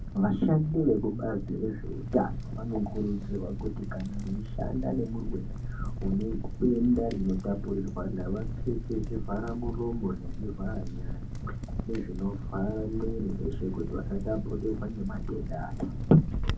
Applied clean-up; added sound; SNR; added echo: none; Crackle; 4 dB; reverberation time 0.3 s.